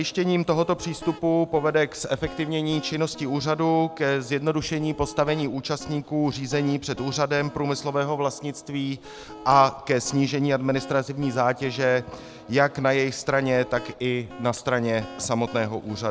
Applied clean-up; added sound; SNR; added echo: none; Guitar; 19 dB; none.